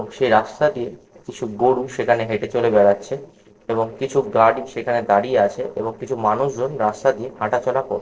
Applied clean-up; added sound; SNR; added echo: neural separator model SepFormer DNS4.